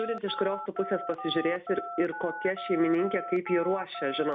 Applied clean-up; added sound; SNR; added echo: none; Telephone; 9 dB; reverberation time 0.3 s.